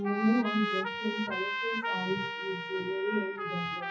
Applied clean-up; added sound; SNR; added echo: classical method WPE with log-MMSE.